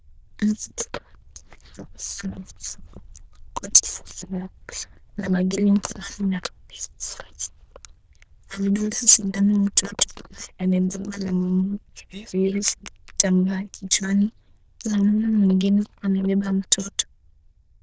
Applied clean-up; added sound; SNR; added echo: neural diffusion model UNIVERSE++.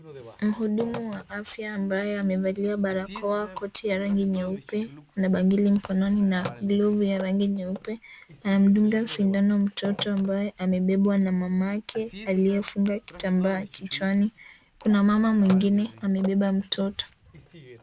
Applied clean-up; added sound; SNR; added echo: none; Telephone; 20 dB; none.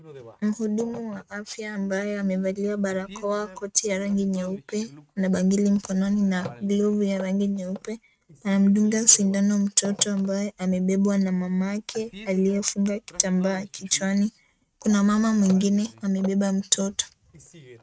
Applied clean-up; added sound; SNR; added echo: neural mask model RNNoise.